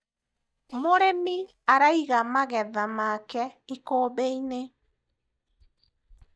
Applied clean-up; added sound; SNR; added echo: neural mask model DeepFilterNet 3.